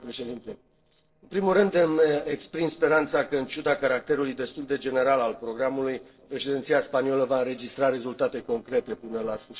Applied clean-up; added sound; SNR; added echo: neural separator model SepFormer DNS4.